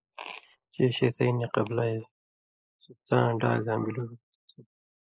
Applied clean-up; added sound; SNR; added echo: neural mask model Resemble Enhance denoiser.